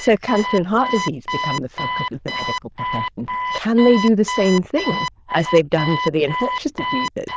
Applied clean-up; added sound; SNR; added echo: neural diffusion model UNIVERSE++.